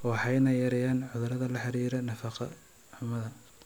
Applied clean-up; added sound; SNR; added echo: none; none; none; none.